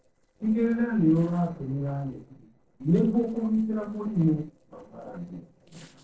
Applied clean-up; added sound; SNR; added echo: neural separator model SepFormer DNS4.